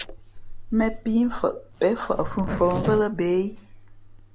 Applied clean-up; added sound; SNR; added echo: none; Zipper (clothing); 8 dB; none.